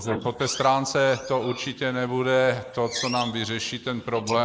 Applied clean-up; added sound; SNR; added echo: neural mask model Resemble Enhance denoiser.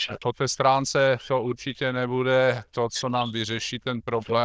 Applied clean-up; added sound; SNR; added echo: neural diffusion model UNIVERSE++.